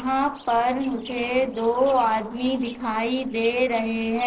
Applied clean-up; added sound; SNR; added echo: neural separator model SepFormer DNS4.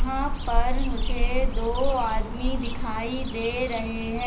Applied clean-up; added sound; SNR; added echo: none; Cricket / Bird; -5 dB; reverberation time 0.5 s.